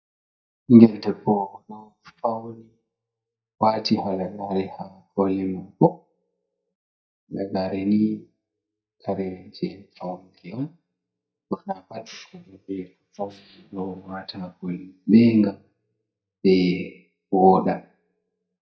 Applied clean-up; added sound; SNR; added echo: neural mask model DeepFilterNet 3.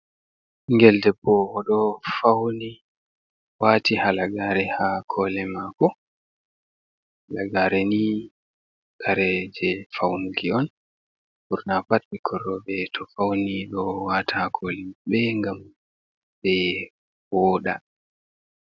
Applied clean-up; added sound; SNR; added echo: none; none; none; none.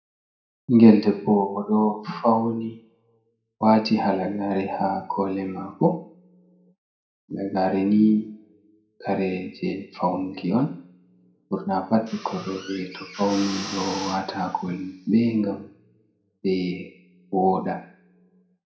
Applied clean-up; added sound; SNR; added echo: none; Drill; 15 dB; reverberation time 0.5 s.